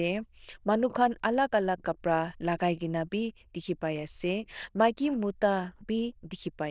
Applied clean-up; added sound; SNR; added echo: neural diffusion model UNIVERSE++.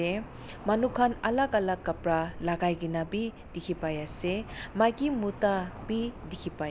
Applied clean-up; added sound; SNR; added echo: none; Traffic noise, roadway noise; 14 dB; none.